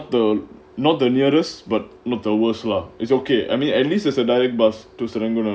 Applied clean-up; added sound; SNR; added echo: none; none; none; none.